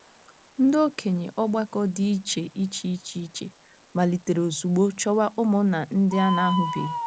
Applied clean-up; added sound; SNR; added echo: none; Bird; 12 dB; none.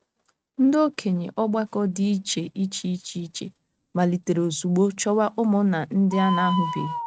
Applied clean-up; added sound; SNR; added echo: neural mask model RNNoise.